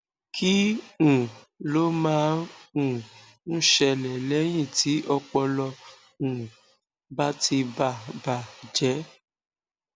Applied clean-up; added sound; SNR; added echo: none; none; none; none.